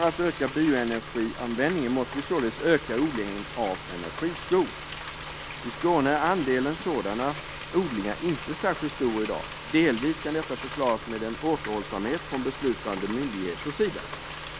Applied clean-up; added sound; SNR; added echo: none; Frying (food); 10 dB; none.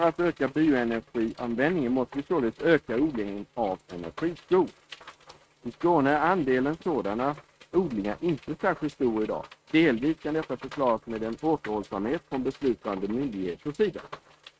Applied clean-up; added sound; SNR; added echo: neural mask model RNNoise.